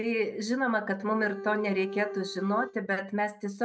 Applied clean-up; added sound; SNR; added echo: neural mask model RNNoise.